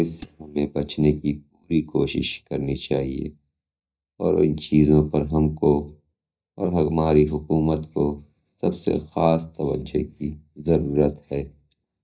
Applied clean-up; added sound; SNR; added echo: neural mask model DeepFilterNet 3.